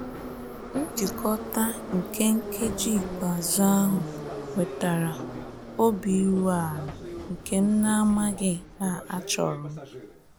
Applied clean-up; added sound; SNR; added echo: none; Subway, metro, underground; 10 dB; none.